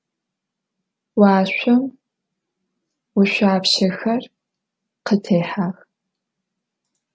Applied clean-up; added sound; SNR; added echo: none; none; none; none.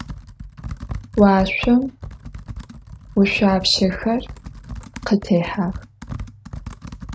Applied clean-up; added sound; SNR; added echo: none; Computer keyboard; 12 dB; none.